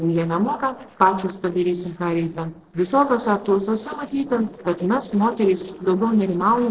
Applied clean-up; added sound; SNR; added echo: neural separator model SepFormer DNS4.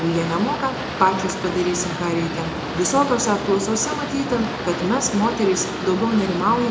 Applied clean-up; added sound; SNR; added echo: none; Boat, Water vehicle; 6 dB; reverberation time 0.6 s.